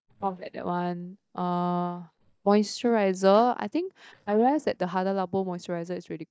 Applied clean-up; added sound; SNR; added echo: neural mask model DeepFilterNet 3.